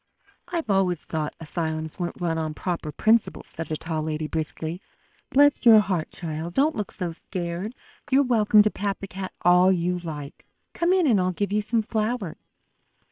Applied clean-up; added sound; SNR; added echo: neural separator model SepFormer WHAM!.